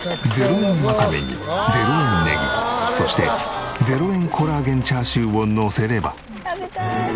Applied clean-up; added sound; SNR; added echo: none; Dog + Rattle; 20 dB; none.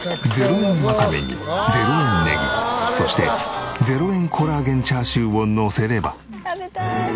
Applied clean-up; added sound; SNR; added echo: none; none; none; none.